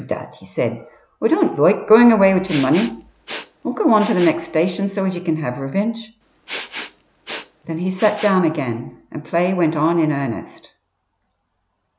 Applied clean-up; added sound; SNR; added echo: none; Respiratory sounds; 15 dB; none.